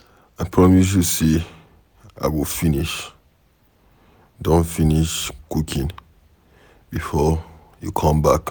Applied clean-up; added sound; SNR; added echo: none; none; none; none.